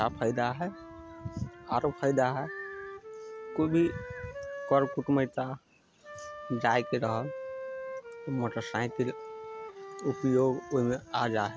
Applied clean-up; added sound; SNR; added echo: none; Wind instrument, woodwind instrument; 12 dB; none.